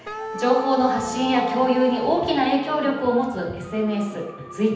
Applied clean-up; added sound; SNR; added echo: none; Wind instrument, woodwind instrument; 11 dB; reverberation time 0.9 s.